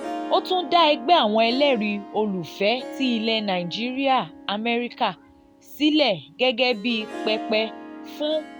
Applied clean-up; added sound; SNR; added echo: none; Harp; 14 dB; none.